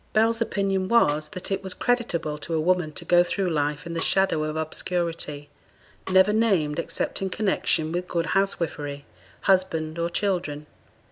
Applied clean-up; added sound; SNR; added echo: none; Snare drum; 19 dB; none.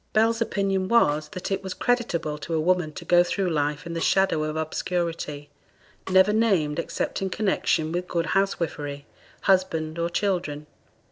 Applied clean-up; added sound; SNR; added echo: neural separator model SepFormer DNS4.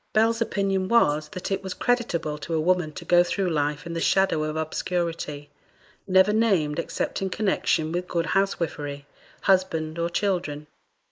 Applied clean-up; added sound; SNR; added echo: neural mask model Resemble Enhance denoiser.